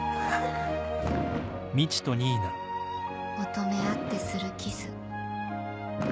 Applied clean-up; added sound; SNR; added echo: none; Fireworks; 9 dB; none.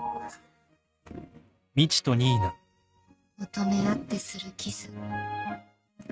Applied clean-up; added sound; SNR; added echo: neural mask model RNNoise.